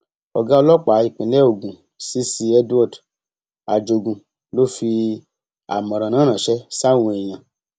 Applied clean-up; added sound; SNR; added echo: none; none; none; none.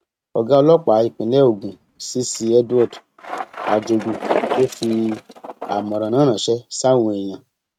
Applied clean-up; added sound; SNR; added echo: neural mask model RNNoise.